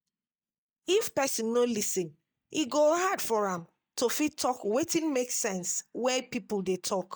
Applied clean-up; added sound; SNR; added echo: neural mask model DeepFilterNet 3.